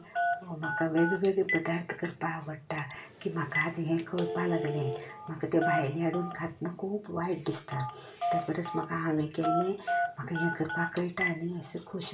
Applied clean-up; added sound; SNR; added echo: none; Telephone; 4 dB; reverberation time 0.2 s.